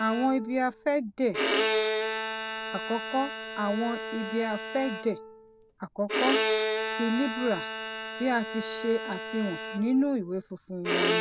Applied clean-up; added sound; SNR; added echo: none; Bowed string instrument; 2 dB; none.